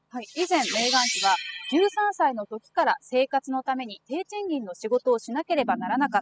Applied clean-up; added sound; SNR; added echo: classical method spectral subtraction.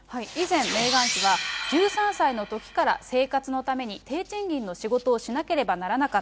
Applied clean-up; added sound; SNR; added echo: none; none; none; none.